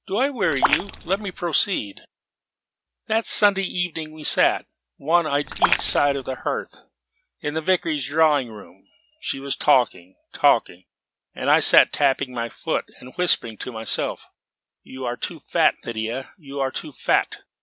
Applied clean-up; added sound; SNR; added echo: none; Raindrop; 2 dB; none.